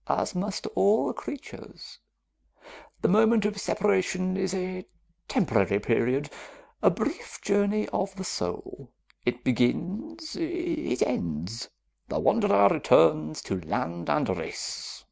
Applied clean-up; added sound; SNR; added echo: none; none; none; none.